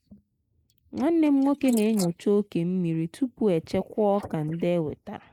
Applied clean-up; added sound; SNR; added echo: neural mask model Resemble Enhance denoiser.